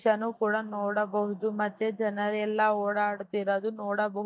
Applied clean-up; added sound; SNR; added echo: neural mask model DeepFilterNet 3.